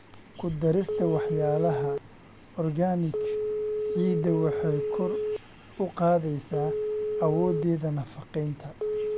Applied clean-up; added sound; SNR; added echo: none; Telephone; 3 dB; none.